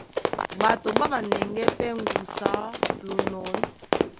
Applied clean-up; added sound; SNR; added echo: none; Run; -2 dB; none.